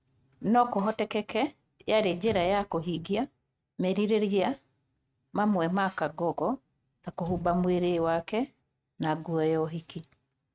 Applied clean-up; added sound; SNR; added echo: neural mask model RNNoise.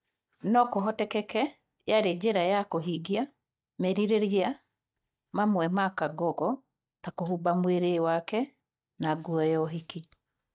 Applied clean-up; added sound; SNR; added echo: neural mask model DeepFilterNet 3.